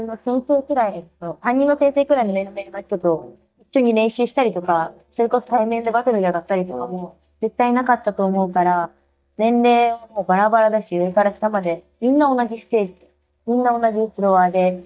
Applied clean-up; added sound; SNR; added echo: neural mask model DeepFilterNet 3.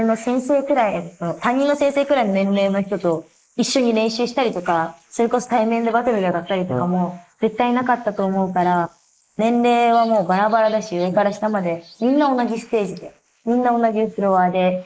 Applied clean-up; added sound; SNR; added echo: neural mask model Resemble Enhance denoiser.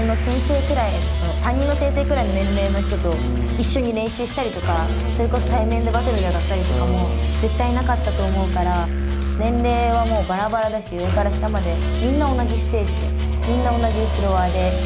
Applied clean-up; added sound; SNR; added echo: none; Musical instrument; -2 dB; none.